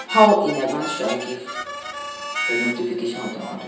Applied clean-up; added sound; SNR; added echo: none; Harmonica; 7 dB; reverberation time 0.9 s.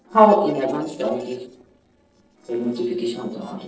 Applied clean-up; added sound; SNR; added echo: neural separator model SepFormer DNS4.